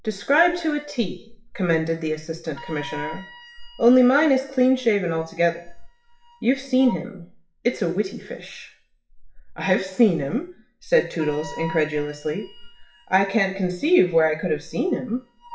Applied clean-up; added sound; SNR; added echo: classical method WPE with log-MMSE.